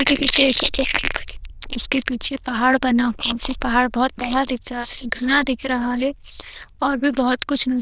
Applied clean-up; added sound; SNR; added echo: neural diffusion model UNIVERSE++.